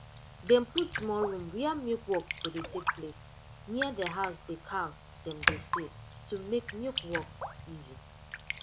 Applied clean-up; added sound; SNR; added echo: none; Raindrop; 3 dB; none.